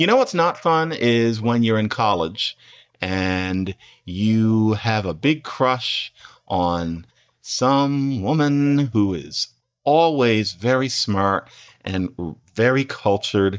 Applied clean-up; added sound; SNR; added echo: neural mask model DeepFilterNet 3.